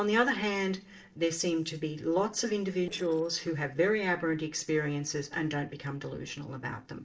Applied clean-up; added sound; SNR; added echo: neural separator model SepFormer DNS4.